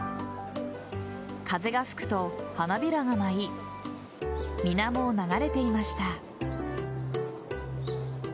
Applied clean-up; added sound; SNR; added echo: none; none; none; none.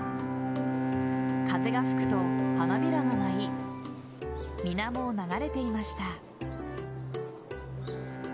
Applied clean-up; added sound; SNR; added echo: none; Bowed string instrument; -2 dB; none.